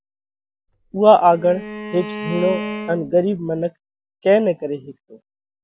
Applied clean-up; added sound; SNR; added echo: none; Bowed string instrument; 10 dB; none.